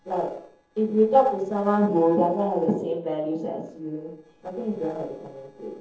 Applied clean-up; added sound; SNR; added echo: neural separator model SepFormer DNS4.